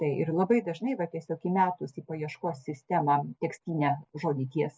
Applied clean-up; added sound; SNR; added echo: none; none; none; none.